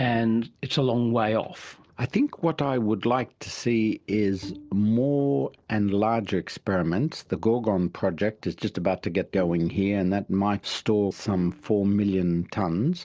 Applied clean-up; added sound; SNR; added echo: neural separator model SepFormer DNS4.